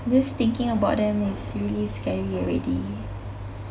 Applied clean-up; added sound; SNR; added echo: none; none; none; none.